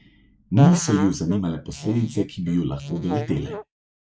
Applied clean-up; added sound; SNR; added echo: neural mask model Resemble Enhance denoiser.